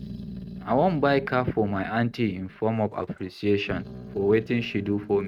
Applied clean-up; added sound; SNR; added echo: neural mask model RNNoise.